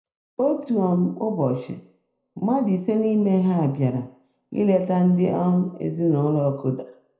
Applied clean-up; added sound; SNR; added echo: none; none; none; reverberation time 0.5 s.